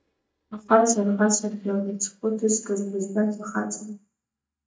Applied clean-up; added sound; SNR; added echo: neural mask model DeepFilterNet 3.